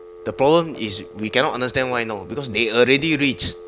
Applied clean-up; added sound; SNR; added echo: none; Telephone; 18 dB; none.